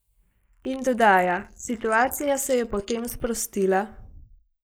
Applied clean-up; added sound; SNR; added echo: neural mask model Resemble Enhance denoiser.